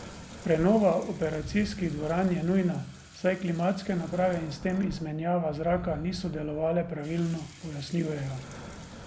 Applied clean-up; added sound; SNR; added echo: none; Breathing + Sink (filling or washing) / Water tap, faucet; 15 dB; none.